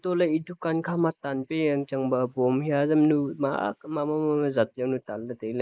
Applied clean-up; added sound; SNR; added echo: neural mask model Resemble Enhance denoiser.